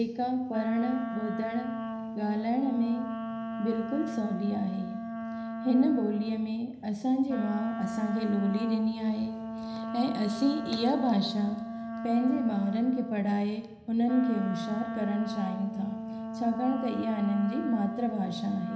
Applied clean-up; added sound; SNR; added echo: none; Wind instrument, woodwind instrument; 6 dB; reverberation time 0.9 s.